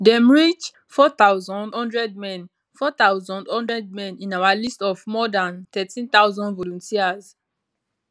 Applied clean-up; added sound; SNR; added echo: none; none; none; none.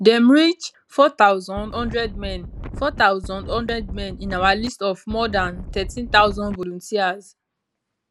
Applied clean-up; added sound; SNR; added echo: none; Wind; 11 dB; none.